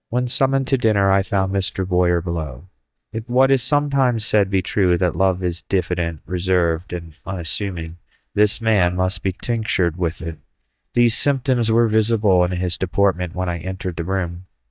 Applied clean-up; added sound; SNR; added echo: neural mask model DeepFilterNet 3.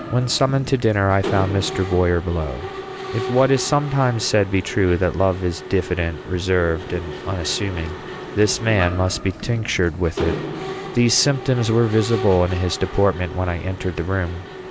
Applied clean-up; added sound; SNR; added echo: none; Mechanisms; 10 dB; none.